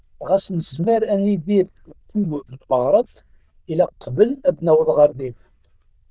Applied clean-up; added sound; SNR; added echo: neural diffusion model UNIVERSE++.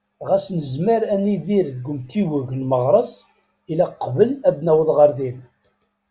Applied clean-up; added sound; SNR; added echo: none; none; none; none.